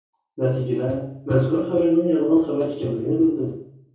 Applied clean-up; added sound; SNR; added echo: none; none; none; reverberation time 0.6 s.